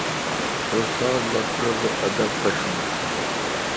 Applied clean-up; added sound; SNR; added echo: none; Stream / Liquid; -3 dB; none.